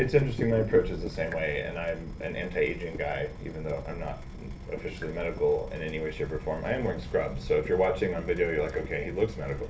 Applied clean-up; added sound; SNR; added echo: none; Drip / Water tap, faucet; 9 dB; reverberation time 0.3 s.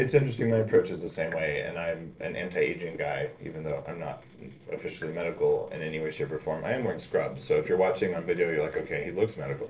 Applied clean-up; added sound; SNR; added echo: neural separator model SepFormer DNS4.